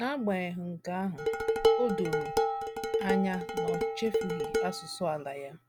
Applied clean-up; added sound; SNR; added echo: none; Dishes, pots, and pans; -2 dB; none.